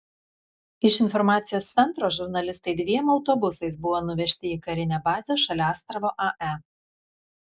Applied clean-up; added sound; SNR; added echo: none; none; none; none.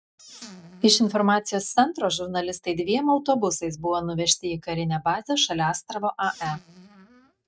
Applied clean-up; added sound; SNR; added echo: neural mask model RNNoise.